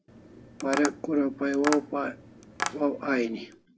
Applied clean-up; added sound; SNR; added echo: none; Tap; 9 dB; none.